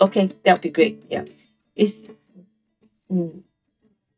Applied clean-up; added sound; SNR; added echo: neural mask model DeepFilterNet 3.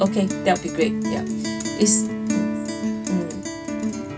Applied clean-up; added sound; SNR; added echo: none; Guitar; 0 dB; reverberation time 0.4 s.